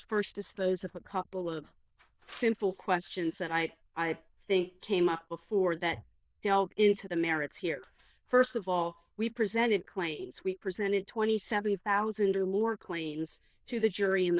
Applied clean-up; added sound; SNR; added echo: neural diffusion model UNIVERSE++.